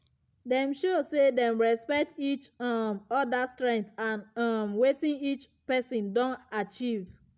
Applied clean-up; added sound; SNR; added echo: none; none; none; none.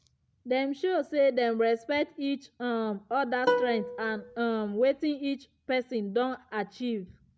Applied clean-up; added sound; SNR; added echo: none; Plucked string instrument; 3 dB; none.